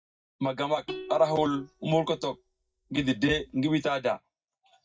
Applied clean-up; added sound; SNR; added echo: neural mask model DeepFilterNet 3.